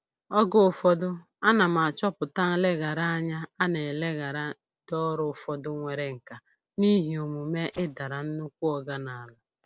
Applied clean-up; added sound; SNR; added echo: neural separator model SepFormer DNS4.